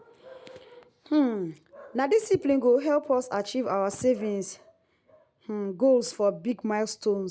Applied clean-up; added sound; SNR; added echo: none; none; none; none.